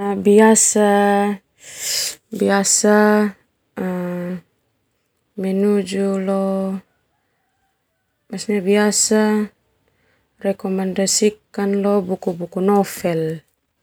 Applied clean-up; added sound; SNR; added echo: none; none; none; none.